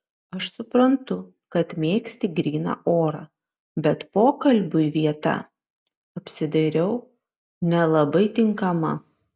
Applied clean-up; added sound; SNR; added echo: none; none; none; none.